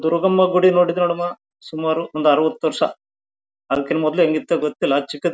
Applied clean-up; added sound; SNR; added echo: none; none; none; none.